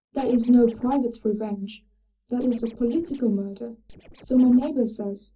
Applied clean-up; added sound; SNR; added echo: neural separator model SepFormer DNS4.